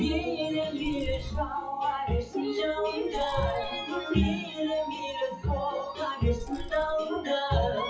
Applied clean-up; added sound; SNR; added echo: classical method WPE with log-MMSE.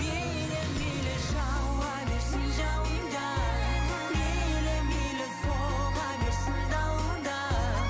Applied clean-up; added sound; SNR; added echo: none; none; none; none.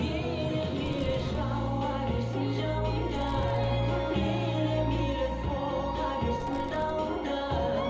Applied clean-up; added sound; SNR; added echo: none; Fireworks; 16 dB; reverberation time 0.7 s.